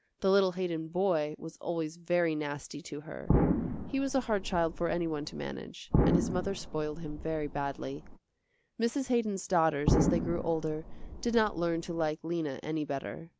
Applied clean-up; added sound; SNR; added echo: none; Explosion; 0 dB; none.